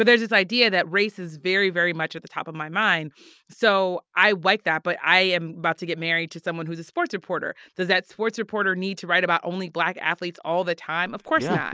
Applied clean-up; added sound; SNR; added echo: none; none; none; none.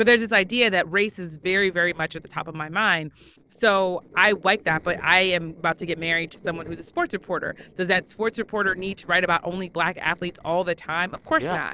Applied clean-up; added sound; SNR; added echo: neural separator model SepFormer DNS4.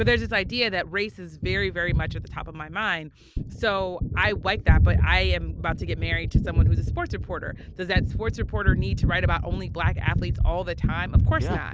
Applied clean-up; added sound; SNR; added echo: none; Gunshot, gunfire; -4 dB; none.